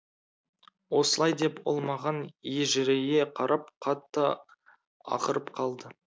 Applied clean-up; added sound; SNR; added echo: none; none; none; none.